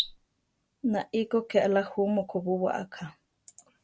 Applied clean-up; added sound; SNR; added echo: none; Cricket; 15 dB; none.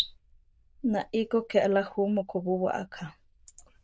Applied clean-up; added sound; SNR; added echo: neural diffusion model UNIVERSE++.